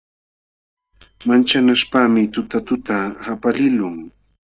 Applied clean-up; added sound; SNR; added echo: neural mask model DeepFilterNet 3.